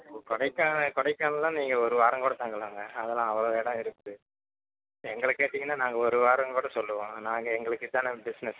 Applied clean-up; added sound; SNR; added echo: none; none; none; none.